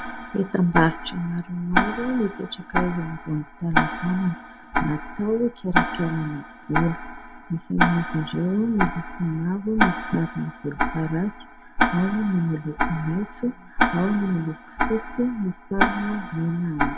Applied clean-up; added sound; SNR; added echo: none; Tick-tock; 2 dB; none.